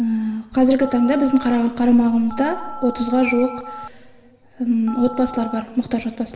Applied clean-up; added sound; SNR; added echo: none; Telephone; 17 dB; reverberation time 2.4 s.